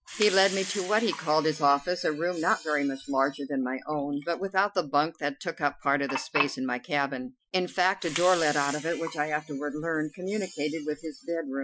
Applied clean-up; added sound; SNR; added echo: classical method Wiener filter.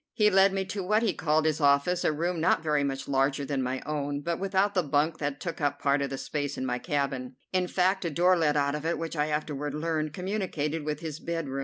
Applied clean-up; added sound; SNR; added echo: none; none; none; none.